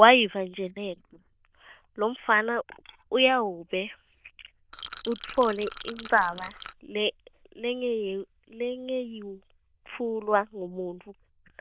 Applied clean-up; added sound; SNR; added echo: neural diffusion model UNIVERSE++.